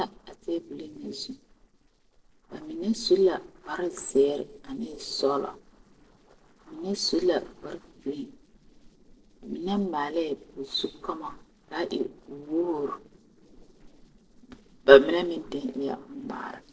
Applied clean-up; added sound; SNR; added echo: neural separator model SepFormer DNS4.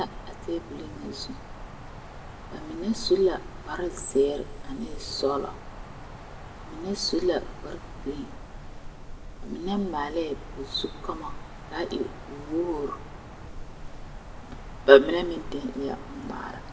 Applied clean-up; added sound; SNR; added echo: none; Wind; 10 dB; reverberation time 1.6 s.